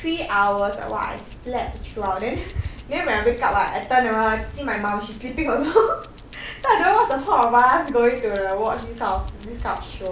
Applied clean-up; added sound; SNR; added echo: none; Keys jangling; 16 dB; none.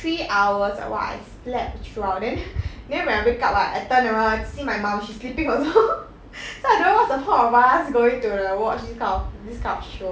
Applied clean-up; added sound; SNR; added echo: none; none; none; none.